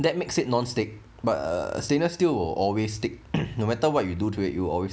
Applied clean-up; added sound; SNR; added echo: none; none; none; none.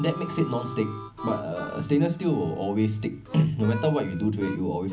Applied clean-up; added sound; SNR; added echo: none; Harmonica; 14 dB; reverberation time 0.4 s.